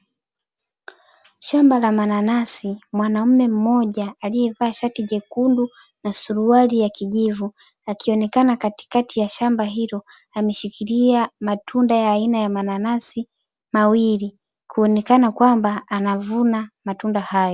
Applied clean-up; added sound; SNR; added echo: none; none; none; none.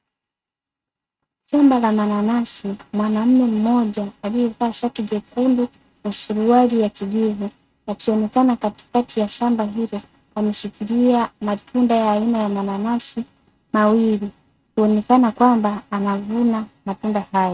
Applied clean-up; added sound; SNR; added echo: neural mask model RNNoise.